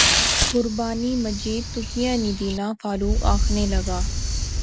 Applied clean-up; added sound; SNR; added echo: none; Fire; -2 dB; none.